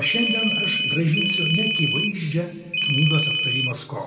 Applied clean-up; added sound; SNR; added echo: none; Ringtone; -2 dB; reverberation time 1.8 s.